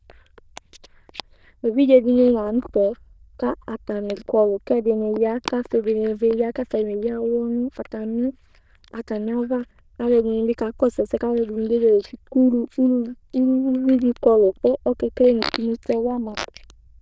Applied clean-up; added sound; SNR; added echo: neural diffusion model UNIVERSE++.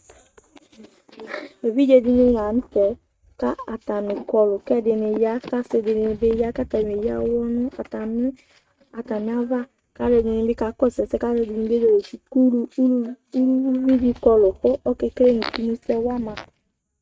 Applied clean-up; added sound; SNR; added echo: neural mask model RNNoise.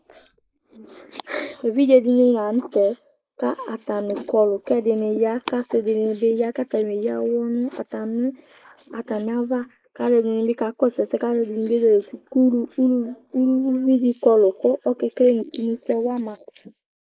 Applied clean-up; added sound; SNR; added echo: neural mask model Resemble Enhance denoiser.